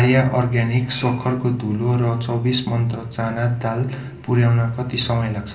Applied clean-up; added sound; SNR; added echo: none; none; none; reverberation time 0.5 s.